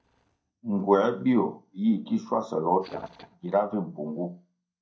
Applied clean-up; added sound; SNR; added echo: neural mask model DeepFilterNet 3.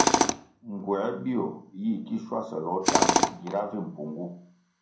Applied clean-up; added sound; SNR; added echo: none; Tools; -3 dB; reverberation time 0.6 s.